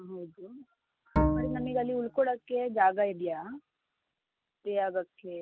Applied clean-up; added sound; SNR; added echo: none; Bowed string instrument; -1 dB; none.